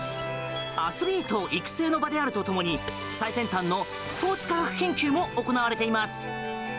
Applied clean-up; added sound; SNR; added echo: none; Sink (filling or washing) / Water tap, faucet; 19 dB; none.